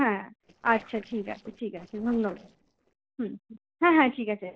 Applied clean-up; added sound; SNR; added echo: neural separator model SepFormer DNS4.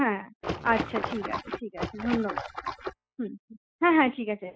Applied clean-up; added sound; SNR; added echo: classical method spectral subtraction.